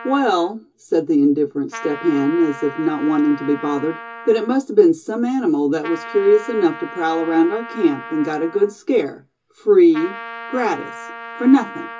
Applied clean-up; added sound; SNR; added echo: none; Trumpet; 16 dB; reverberation time 0.2 s.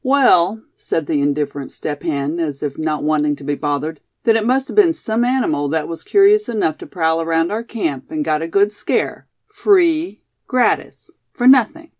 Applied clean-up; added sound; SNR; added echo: none; none; none; none.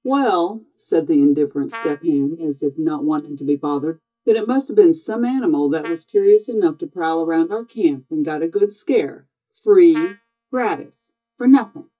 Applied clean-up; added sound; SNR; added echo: neural mask model DeepFilterNet 3.